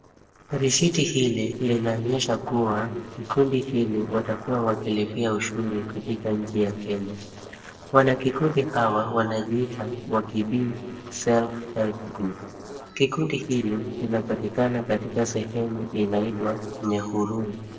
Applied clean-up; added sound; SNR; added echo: neural separator model SepFormer DNS4.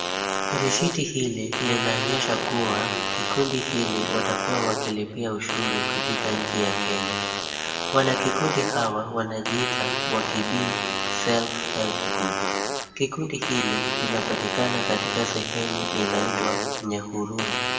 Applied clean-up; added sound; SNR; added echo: none; Fart; 0 dB; reverberation time 1.9 s.